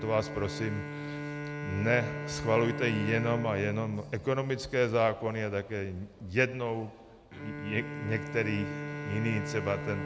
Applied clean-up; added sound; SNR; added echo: none; Bowed string instrument; 8 dB; none.